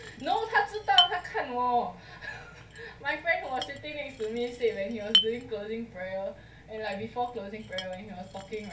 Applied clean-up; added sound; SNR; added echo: none; Chink, clink; 3 dB; reverberation time 0.3 s.